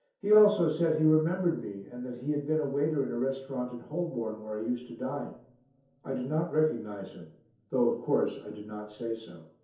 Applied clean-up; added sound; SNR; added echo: none; none; none; reverberation time 0.6 s.